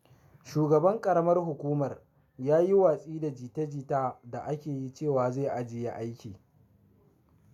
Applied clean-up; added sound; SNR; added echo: none; none; none; none.